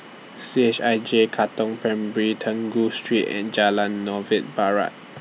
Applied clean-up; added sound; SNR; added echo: none; none; none; none.